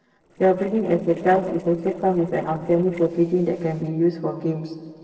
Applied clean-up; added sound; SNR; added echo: neural separator model SepFormer DNS4.